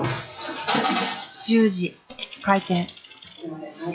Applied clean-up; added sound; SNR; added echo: classical method log-MMSE.